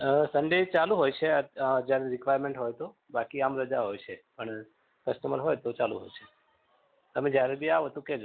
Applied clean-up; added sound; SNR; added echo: none; none; none; none.